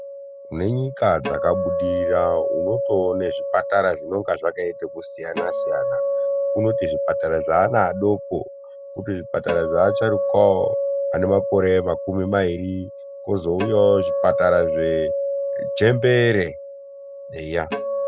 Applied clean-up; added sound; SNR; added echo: none; Acoustic guitar; 3 dB; none.